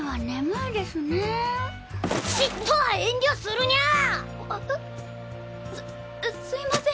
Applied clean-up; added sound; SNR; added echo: none; none; none; none.